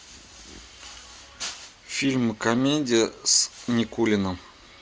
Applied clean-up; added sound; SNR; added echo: none; none; none; none.